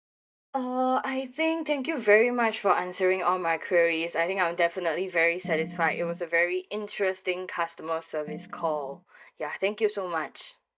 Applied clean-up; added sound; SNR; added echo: neural mask model DeepFilterNet 3.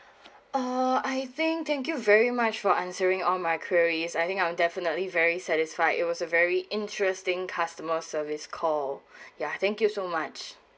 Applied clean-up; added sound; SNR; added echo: none; none; none; none.